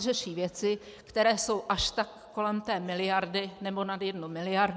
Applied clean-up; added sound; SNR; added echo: none; none; none; none.